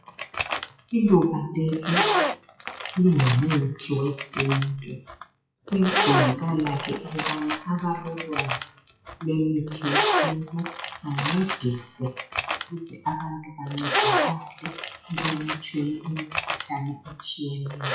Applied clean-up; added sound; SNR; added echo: classical method WPE with log-MMSE.